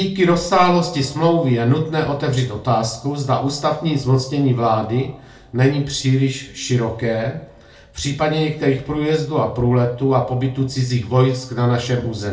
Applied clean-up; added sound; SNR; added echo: none; none; none; reverberation time 0.3 s.